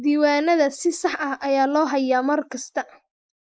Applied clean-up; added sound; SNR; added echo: neural mask model Resemble Enhance denoiser.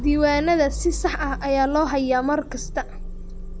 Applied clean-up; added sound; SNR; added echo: none; Idling / Engine starting / Motor vehicle (road); 8 dB; none.